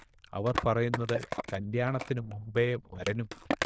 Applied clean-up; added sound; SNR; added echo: neural diffusion model UNIVERSE++.